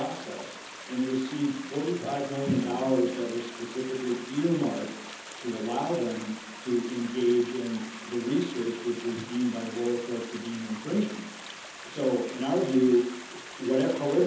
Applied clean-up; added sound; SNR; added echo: none; Stream; 14 dB; reverberation time 0.8 s.